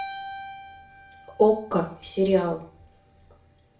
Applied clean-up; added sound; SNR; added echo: none; Keyboard (musical); 16 dB; reverberation time 0.4 s.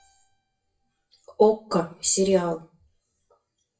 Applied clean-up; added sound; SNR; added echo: classical method WPE with log-MMSE.